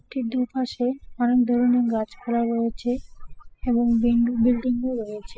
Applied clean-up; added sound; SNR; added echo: classical method spectral subtraction.